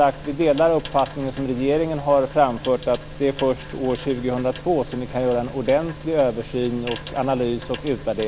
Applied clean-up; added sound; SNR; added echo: none; Sink (filling or washing) / Water tap, faucet; 18 dB; none.